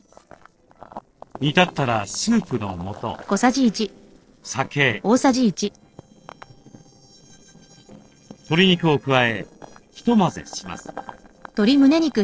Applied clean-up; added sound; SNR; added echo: neural separator model SepFormer DNS4.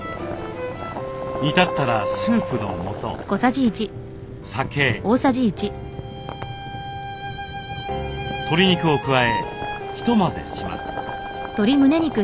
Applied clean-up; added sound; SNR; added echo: none; Boiling; 12 dB; none.